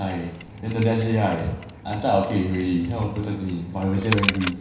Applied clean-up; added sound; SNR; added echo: none; Mechanisms; 9 dB; reverberation time 0.9 s.